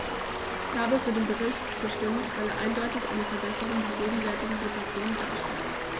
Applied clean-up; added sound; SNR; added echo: none; Musical instrument + Stream; 1 dB; none.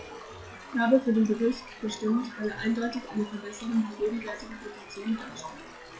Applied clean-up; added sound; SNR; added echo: classical method log-MMSE.